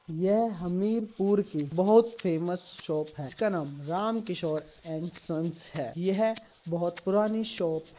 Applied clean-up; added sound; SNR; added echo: neural mask model Resemble Enhance denoiser.